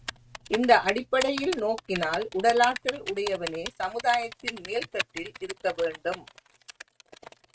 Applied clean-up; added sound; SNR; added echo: neural mask model RNNoise.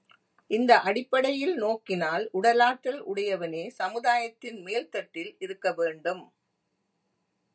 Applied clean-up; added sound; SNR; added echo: none; none; none; none.